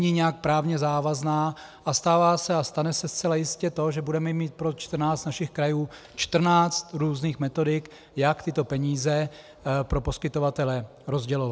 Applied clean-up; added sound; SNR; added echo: none; none; none; none.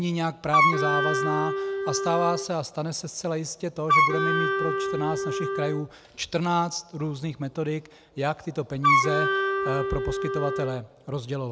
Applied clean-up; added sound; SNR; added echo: none; Wind instrument, woodwind instrument; -4 dB; none.